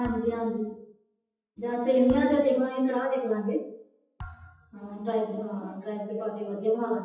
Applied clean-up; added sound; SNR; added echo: classical method WPE with log-MMSE.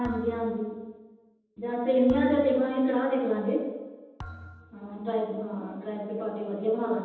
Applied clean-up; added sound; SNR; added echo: none; Thump, thud; 19 dB; reverberation time 1.1 s.